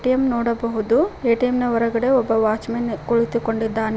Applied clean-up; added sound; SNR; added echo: none; none; none; none.